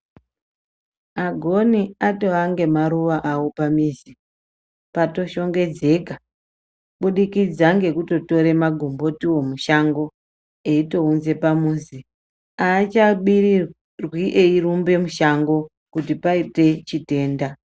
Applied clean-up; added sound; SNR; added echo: none; none; none; none.